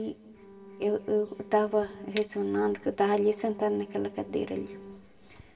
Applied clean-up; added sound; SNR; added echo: none; Bowed string instrument; 19 dB; reverberation time 1.4 s.